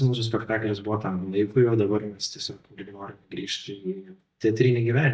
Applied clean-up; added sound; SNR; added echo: neural mask model DeepFilterNet 3.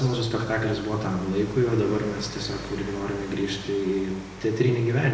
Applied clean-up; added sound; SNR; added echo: none; Rain; 15 dB; reverberation time 1.0 s.